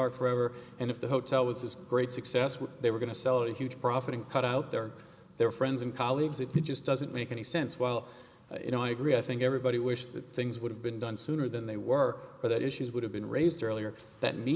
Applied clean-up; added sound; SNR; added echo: none; none; none; none.